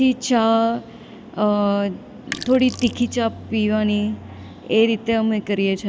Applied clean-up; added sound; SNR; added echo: none; Bowed string instrument + Sink (filling or washing); 17 dB; none.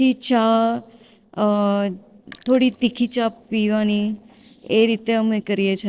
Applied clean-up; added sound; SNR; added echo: neural separator model SepFormer DNS4.